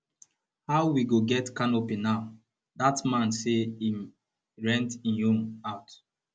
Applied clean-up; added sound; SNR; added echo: none; none; none; none.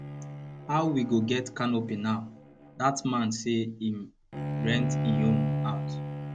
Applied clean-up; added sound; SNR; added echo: none; Bowed string instrument; 4 dB; none.